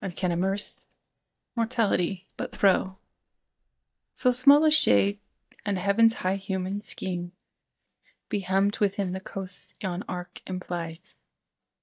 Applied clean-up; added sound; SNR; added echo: neural mask model DeepFilterNet 3.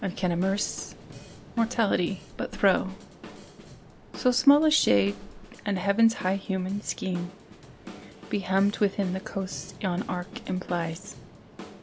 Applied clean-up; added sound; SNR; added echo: none; Ocean + Drum / Drum kit; 16 dB; none.